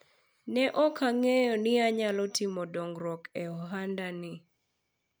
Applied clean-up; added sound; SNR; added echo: none; none; none; none.